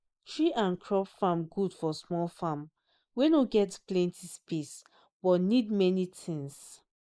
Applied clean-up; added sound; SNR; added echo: neural mask model Resemble Enhance denoiser.